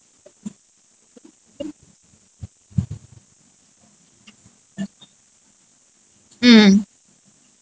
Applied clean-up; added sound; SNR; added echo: none; none; none; none.